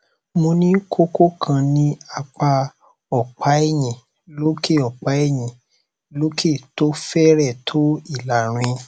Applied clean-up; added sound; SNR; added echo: none; none; none; none.